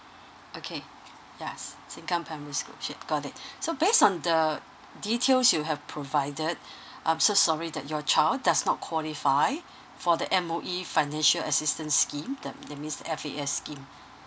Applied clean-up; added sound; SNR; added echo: none; none; none; none.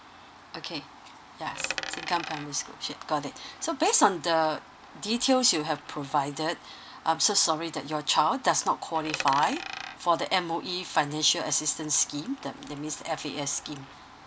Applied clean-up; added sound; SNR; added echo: none; Coin (dropping); 15 dB; none.